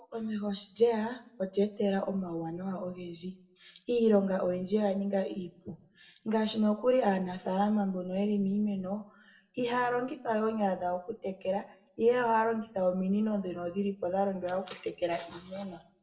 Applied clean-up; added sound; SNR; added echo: none; none; none; reverberation time 0.4 s.